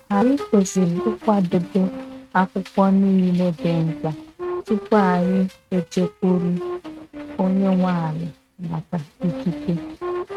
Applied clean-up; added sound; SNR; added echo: neural mask model RNNoise.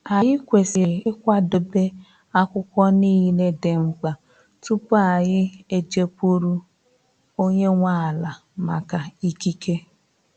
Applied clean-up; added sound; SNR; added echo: none; none; none; none.